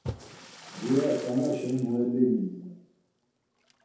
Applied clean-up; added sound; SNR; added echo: none; Splash, splatter; 16 dB; reverberation time 0.8 s.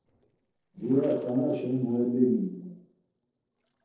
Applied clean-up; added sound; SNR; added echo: neural separator model SepFormer DNS4.